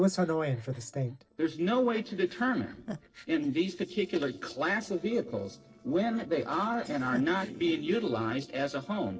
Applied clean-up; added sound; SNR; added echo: neural separator model SepFormer DNS4.